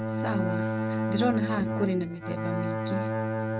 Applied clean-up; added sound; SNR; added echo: neural mask model RNNoise.